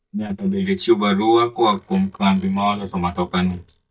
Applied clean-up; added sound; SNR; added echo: neural mask model DeepFilterNet 3.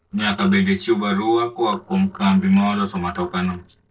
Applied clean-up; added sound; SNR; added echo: neural separator model SepFormer DNS4.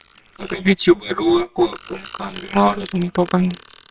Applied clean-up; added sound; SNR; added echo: neural separator model SepFormer WHAMR!.